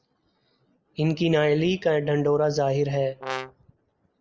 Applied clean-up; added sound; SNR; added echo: neural separator model SepFormer DNS4.